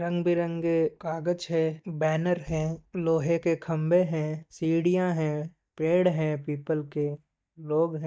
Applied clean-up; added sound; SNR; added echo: neural mask model DeepFilterNet 3.